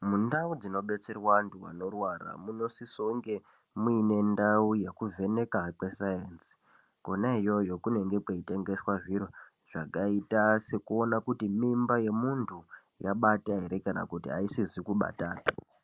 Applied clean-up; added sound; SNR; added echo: none; none; none; none.